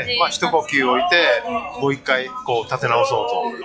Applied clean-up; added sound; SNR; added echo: classical method log-MMSE.